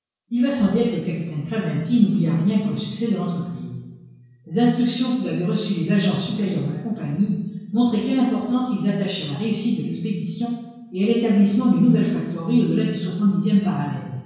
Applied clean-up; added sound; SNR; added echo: none; none; none; reverberation time 1.0 s.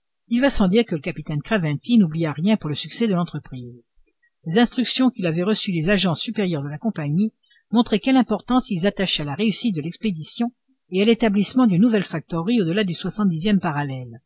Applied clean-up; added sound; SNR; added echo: none; none; none; none.